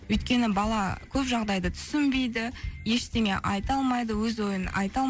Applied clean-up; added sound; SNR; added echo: none; none; none; none.